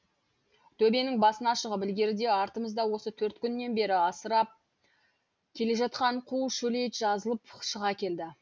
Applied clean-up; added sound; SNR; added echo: none; none; none; none.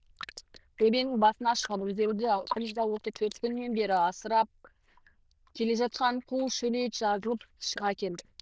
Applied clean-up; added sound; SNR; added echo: neural diffusion model UNIVERSE++.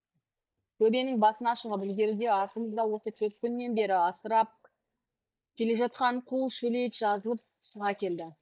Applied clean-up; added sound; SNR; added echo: neural mask model DeepFilterNet 3.